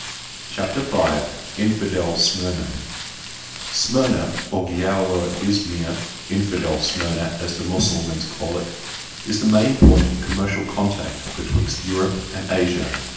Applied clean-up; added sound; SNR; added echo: none; Frying (food); 11 dB; reverberation time 0.9 s.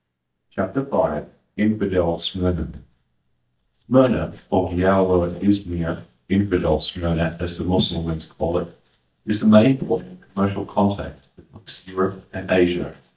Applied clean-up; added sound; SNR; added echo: neural mask model DeepFilterNet 3.